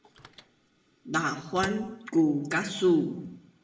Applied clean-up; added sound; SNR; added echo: none; Microwave oven; 18 dB; reverberation time 0.8 s.